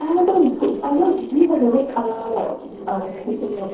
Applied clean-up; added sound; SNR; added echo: neural separator model SepFormer DNS4.